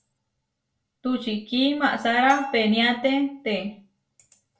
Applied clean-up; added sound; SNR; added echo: none; Bell; 13 dB; reverberation time 0.2 s.